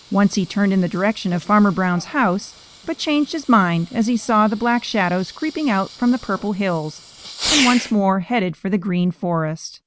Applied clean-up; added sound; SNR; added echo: none; Fireworks; 13 dB; none.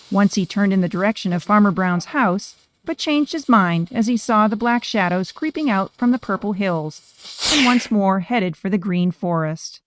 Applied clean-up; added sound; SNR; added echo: neural mask model RNNoise.